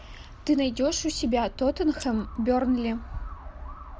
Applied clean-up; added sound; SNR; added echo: none; Scissors; 14 dB; none.